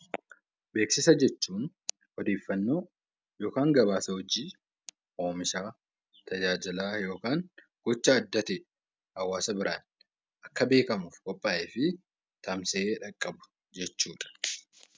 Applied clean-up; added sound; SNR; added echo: none; none; none; none.